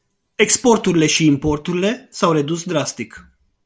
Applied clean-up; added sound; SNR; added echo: none; none; none; none.